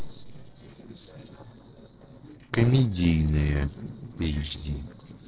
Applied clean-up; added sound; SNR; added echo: neural separator model SepFormer DNS4.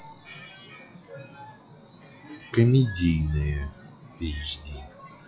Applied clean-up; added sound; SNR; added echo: classical method log-MMSE.